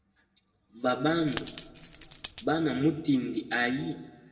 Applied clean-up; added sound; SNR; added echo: none; Coin (dropping); 2 dB; reverberation time 1.4 s.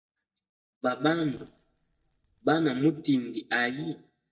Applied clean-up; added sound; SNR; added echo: neural mask model DeepFilterNet 3.